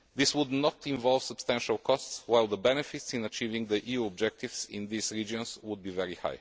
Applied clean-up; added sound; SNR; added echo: none; none; none; none.